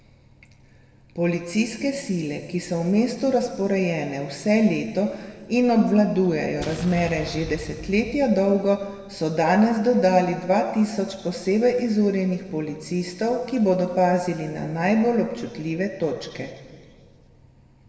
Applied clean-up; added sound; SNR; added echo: none; Explosion; 16 dB; reverberation time 2.1 s.